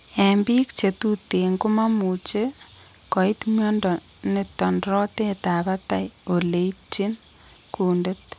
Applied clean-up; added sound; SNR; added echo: none; none; none; none.